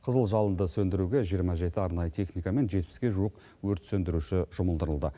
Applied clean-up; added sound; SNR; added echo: none; none; none; none.